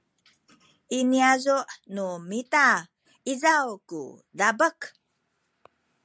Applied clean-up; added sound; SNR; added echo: none; none; none; none.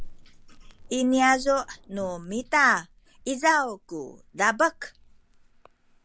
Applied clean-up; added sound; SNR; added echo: none; Crackle; 19 dB; none.